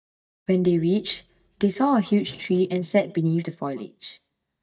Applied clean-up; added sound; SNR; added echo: neural mask model DeepFilterNet 3.